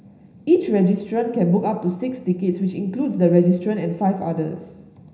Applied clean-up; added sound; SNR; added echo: none; none; none; reverberation time 0.9 s.